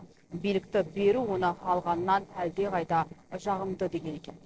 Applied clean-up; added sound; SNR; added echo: neural separator model SepFormer DNS4.